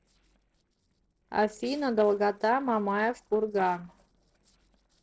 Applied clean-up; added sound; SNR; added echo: neural separator model SepFormer DNS4.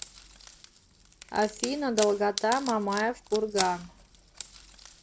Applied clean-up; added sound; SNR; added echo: none; Wood; 10 dB; none.